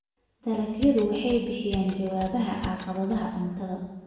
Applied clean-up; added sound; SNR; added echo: none; Mechanisms; 13 dB; reverberation time 1.1 s.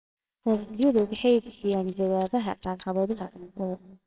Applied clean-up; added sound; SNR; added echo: neural separator model SepFormer WHAMR!.